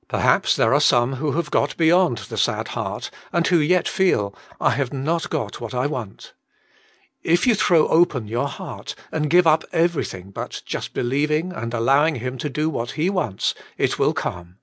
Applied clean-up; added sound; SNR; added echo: none; none; none; none.